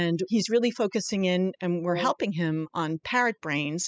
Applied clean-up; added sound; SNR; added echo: classical method spectral subtraction.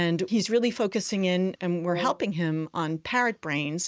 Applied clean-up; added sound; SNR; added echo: neural mask model RNNoise.